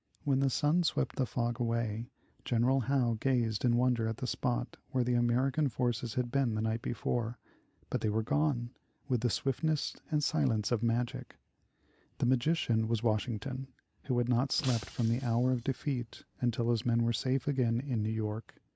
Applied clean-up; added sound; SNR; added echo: none; Shatter; 18 dB; none.